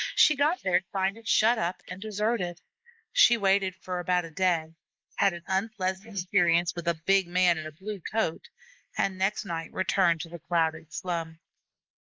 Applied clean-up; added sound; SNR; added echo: neural mask model Resemble Enhance denoiser.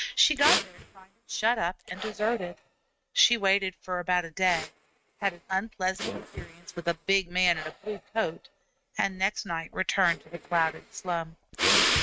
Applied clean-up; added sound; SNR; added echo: neural mask model RNNoise.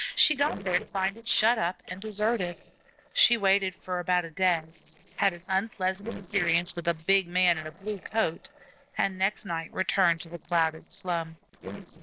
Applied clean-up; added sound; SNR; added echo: neural separator model SepFormer DNS4.